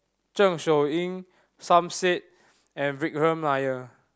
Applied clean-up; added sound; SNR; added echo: none; none; none; none.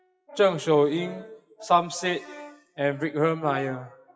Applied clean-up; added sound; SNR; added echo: classical method WPE with log-MMSE.